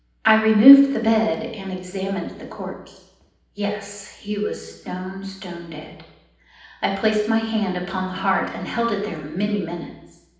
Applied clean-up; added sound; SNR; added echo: none; none; none; reverberation time 0.9 s.